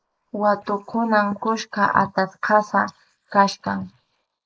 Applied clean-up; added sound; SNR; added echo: neural mask model Resemble Enhance denoiser.